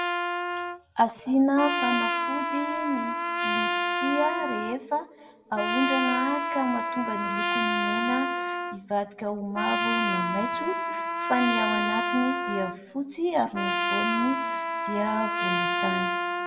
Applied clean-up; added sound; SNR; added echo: none; Trumpet; 0 dB; reverberation time 1.3 s.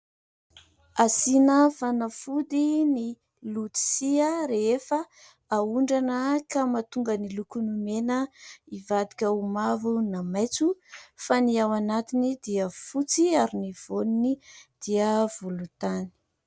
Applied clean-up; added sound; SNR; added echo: none; none; none; none.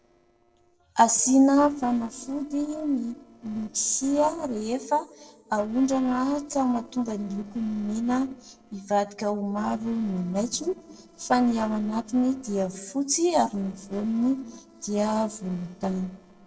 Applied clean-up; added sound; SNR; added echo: neural separator model SepFormer DNS4.